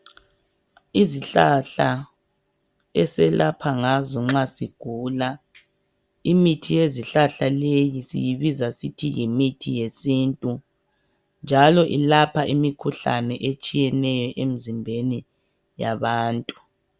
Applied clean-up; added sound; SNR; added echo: none; none; none; none.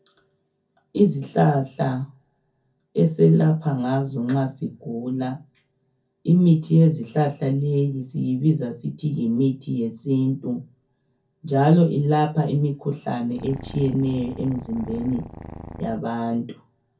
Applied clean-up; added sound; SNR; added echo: none; Purr; 14 dB; reverberation time 0.3 s.